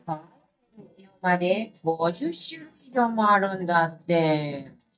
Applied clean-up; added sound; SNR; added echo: neural mask model DeepFilterNet 3.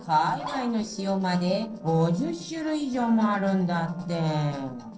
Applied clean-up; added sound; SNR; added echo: neural separator model SepFormer DNS4.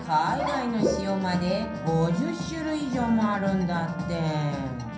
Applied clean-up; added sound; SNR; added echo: none; Trumpet; 18 dB; reverberation time 0.6 s.